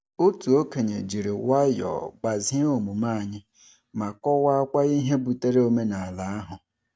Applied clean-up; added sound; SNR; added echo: none; none; none; none.